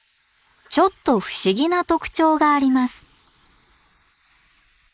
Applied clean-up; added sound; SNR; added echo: neural mask model Resemble Enhance denoiser.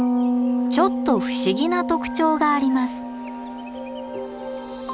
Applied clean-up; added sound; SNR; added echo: none; Bass guitar; 2 dB; none.